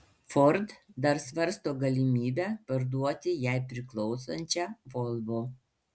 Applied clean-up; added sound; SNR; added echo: none; none; none; none.